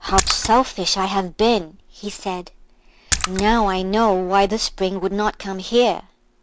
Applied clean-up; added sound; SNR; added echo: none; Splash, splatter; 5 dB; none.